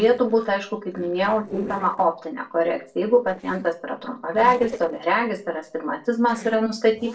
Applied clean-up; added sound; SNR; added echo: neural separator model SepFormer DNS4.